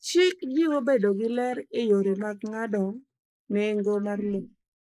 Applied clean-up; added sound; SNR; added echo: neural mask model Resemble Enhance denoiser.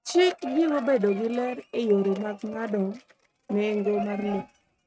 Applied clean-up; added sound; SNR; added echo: neural mask model RNNoise.